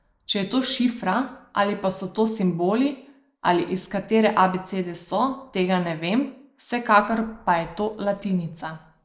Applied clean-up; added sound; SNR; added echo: neural mask model Resemble Enhance denoiser.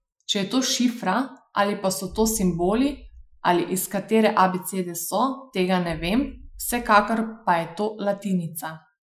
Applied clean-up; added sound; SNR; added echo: classical method Wiener filter.